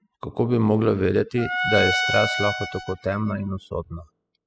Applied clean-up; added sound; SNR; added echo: classical method spectral subtraction.